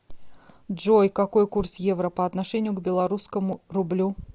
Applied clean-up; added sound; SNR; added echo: none; none; none; none.